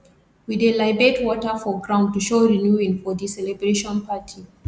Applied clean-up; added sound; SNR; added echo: none; none; none; none.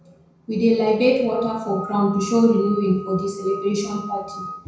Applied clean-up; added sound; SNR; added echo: none; Screech / Glass; 14 dB; reverberation time 0.6 s.